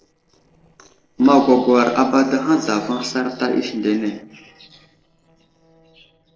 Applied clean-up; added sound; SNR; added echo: neural separator model SepFormer DNS4.